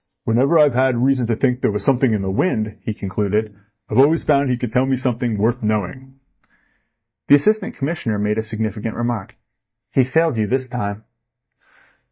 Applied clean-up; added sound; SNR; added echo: neural mask model DeepFilterNet 3.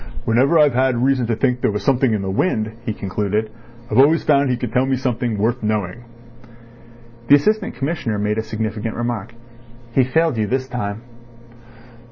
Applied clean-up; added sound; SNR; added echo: none; none; none; none.